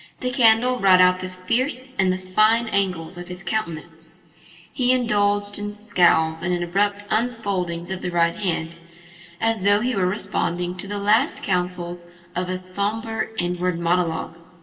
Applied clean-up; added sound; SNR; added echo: none; none; none; reverberation time 2.7 s.